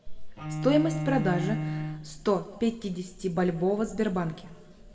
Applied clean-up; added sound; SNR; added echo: none; Bowed string instrument; 6 dB; reverberation time 1.6 s.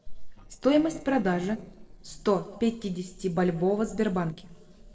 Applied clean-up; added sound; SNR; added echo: neural separator model SepFormer DNS4.